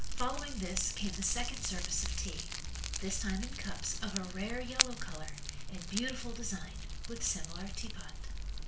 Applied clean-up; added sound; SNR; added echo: none; Fire; -2 dB; reverberation time 0.4 s.